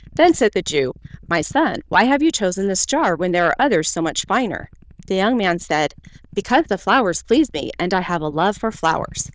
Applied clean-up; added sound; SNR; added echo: neural diffusion model UNIVERSE++.